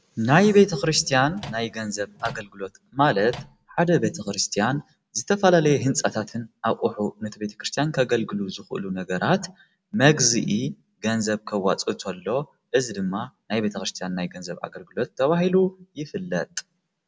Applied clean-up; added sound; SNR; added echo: none; Microwave oven; 18 dB; none.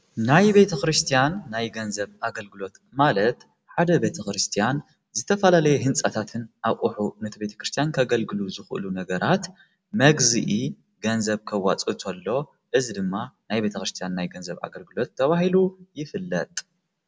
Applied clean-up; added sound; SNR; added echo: none; none; none; none.